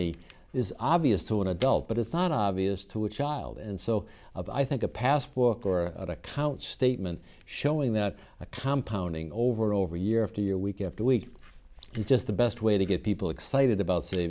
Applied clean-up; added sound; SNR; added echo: none; none; none; none.